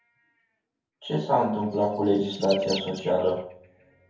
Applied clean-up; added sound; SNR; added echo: none; Bird; 17 dB; reverberation time 0.6 s.